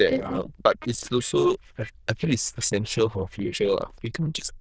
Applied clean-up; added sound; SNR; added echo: neural diffusion model UNIVERSE++.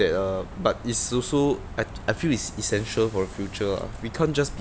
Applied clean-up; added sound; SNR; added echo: none; none; none; none.